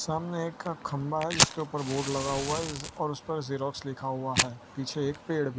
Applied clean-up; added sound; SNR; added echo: none; Fire; 2 dB; none.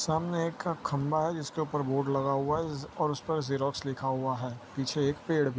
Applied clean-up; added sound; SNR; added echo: none; none; none; none.